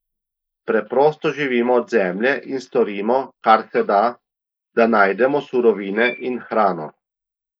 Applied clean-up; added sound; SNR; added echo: neural mask model Resemble Enhance denoiser.